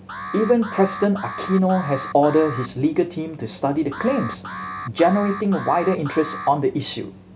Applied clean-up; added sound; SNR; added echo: none; Alarm; 12 dB; none.